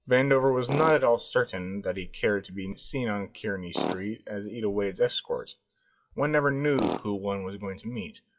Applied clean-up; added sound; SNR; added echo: classical method WPE with log-MMSE.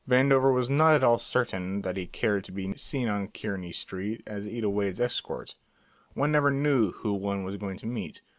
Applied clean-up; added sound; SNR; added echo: none; none; none; none.